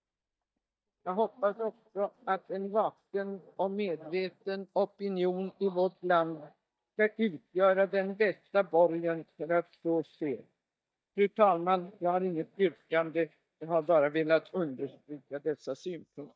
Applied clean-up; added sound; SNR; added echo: neural mask model DeepFilterNet 3.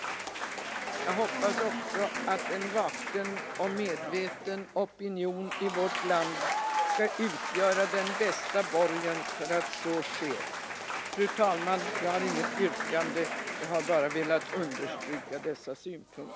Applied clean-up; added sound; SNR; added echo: none; Applause / Crowd / Cheering; 3 dB; none.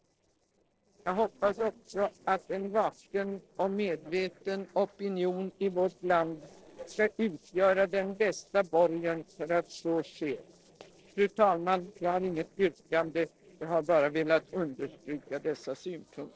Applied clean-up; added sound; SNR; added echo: neural separator model SepFormer DNS4.